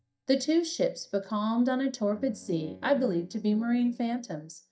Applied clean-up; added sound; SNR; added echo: neural mask model DeepFilterNet 3.